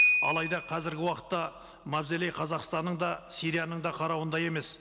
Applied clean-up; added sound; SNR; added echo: none; Piano; 3 dB; none.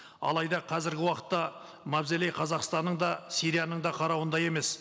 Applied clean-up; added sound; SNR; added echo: none; none; none; none.